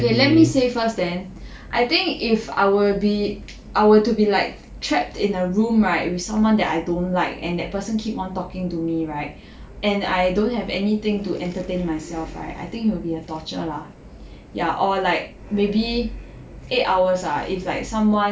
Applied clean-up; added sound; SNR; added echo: none; none; none; none.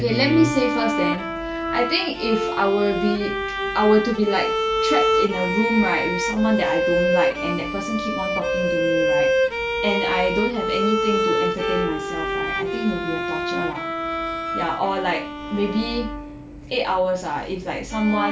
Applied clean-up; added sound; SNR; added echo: none; Bowed string instrument; 0 dB; none.